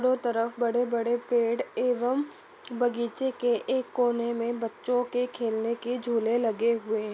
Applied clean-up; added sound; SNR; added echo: none; none; none; none.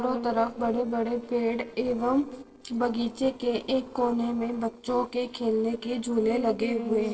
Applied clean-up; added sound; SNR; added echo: neural separator model SepFormer DNS4.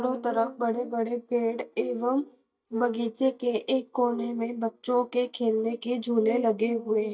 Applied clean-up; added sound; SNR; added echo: neural mask model DeepFilterNet 3.